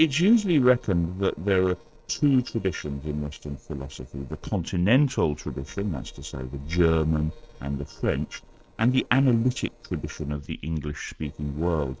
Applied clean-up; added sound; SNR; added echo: neural separator model SepFormer DNS4.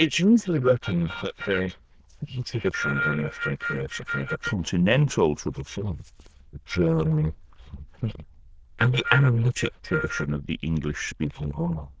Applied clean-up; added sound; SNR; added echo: neural diffusion model UNIVERSE++.